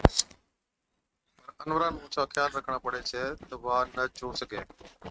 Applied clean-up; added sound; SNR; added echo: neural mask model RNNoise.